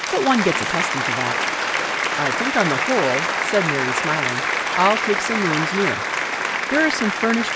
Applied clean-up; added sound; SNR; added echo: none; Applause; -1 dB; none.